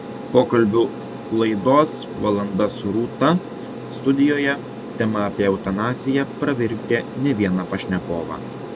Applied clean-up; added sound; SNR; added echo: none; Aircraft; 11 dB; none.